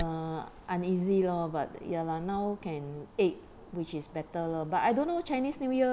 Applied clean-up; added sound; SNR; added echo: none; Wind; 18 dB; none.